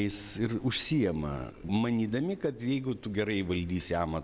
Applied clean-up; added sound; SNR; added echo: none; none; none; none.